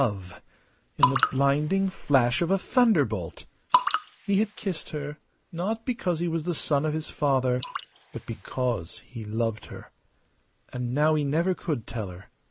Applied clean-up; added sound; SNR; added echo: neural mask model Resemble Enhance denoiser.